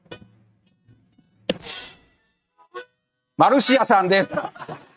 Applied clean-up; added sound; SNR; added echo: neural mask model RNNoise.